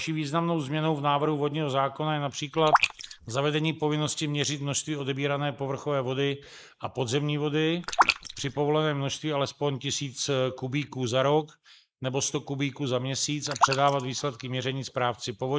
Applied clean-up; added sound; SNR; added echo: neural mask model Resemble Enhance denoiser.